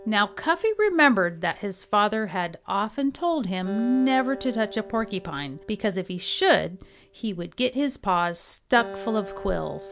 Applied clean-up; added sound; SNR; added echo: none; Acoustic guitar; 18 dB; none.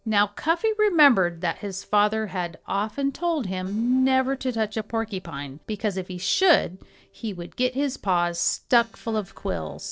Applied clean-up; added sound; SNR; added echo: neural separator model SepFormer DNS4.